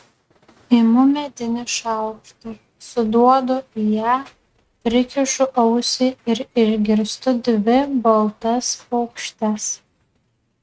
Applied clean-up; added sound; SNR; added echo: neural mask model RNNoise.